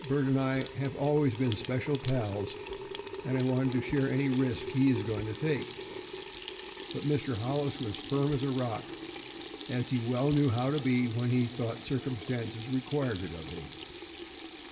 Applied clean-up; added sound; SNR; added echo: none; Sink (filling or washing) / Water tap, faucet; 10 dB; reverberation time 2.8 s.